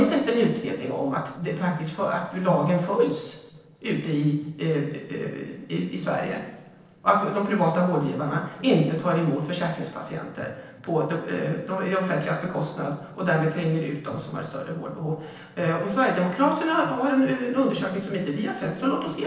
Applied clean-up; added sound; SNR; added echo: neural separator model SepFormer DNS4.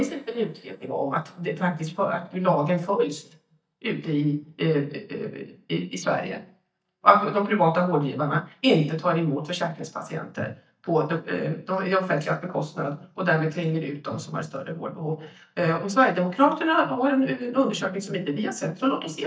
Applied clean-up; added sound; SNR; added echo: neural mask model DeepFilterNet 3.